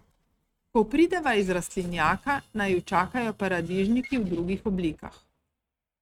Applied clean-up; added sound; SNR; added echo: neural mask model RNNoise.